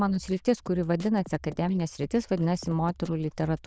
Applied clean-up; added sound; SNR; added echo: neural diffusion model UNIVERSE++.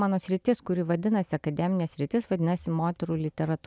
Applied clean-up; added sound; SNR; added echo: none; none; none; none.